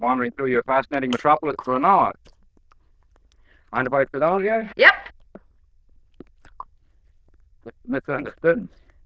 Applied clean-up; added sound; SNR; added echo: neural diffusion model UNIVERSE++.